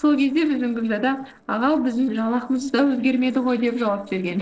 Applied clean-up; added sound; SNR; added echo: neural separator model SepFormer DNS4.